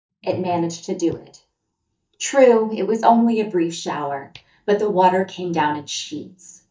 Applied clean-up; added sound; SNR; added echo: neural mask model DeepFilterNet 3.